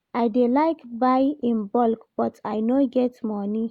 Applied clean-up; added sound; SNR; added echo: none; none; none; none.